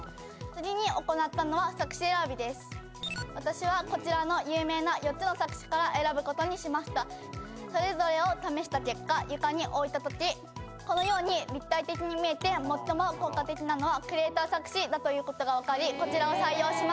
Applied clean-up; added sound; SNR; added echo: none; none; none; none.